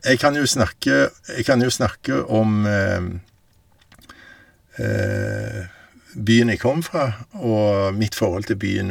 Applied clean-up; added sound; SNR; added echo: none; none; none; none.